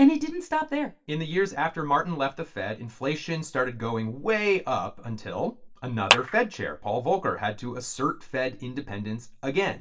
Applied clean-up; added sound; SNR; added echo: none; Clapping; 0 dB; reverberation time 0.2 s.